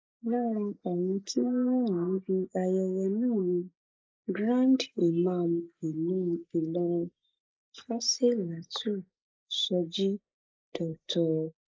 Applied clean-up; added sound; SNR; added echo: neural mask model Resemble Enhance denoiser.